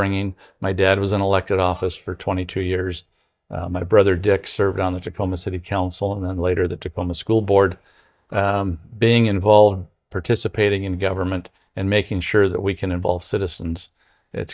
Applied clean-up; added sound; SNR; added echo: neural mask model DeepFilterNet 3.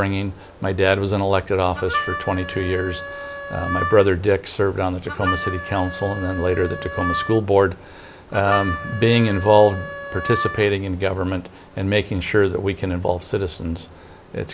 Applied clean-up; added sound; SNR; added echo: none; Harmonica; 8 dB; none.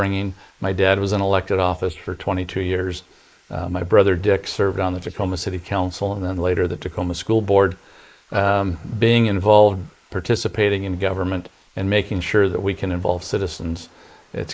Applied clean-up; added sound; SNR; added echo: neural mask model Resemble Enhance denoiser.